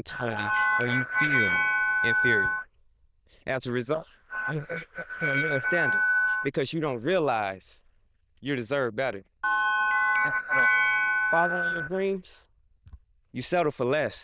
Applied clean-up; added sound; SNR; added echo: neural diffusion model UNIVERSE++.